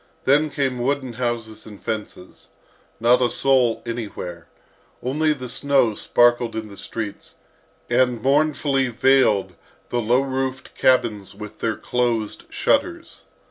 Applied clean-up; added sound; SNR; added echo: none; none; none; none.